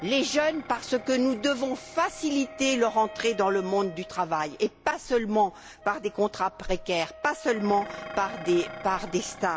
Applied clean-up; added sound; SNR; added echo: none; Wind instrument, woodwind instrument + Dishes, pots, and pans; 16 dB; none.